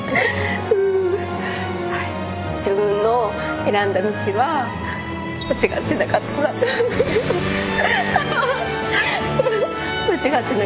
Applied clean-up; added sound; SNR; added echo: none; none; none; none.